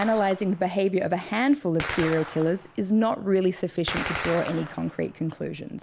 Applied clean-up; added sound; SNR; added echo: none; Gunshot, gunfire; 11 dB; none.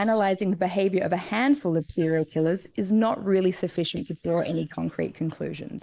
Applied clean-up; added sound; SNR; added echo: neural mask model Resemble Enhance denoiser.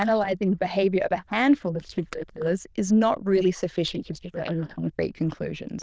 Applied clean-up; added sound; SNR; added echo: neural diffusion model UNIVERSE++.